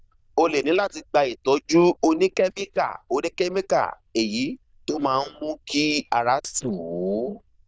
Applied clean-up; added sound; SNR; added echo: neural diffusion model UNIVERSE++.